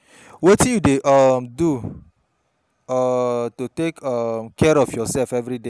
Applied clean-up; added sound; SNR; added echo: none; none; none; none.